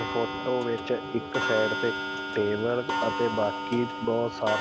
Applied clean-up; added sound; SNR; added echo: none; Clock; 3 dB; none.